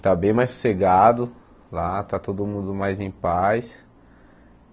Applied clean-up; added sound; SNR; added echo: none; none; none; none.